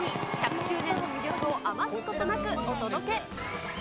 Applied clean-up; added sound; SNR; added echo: none; none; none; none.